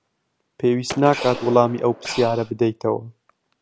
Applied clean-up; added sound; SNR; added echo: none; Breathing + Gunshot, gunfire; 12 dB; none.